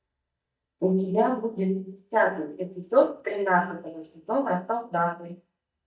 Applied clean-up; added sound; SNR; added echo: neural mask model DeepFilterNet 3.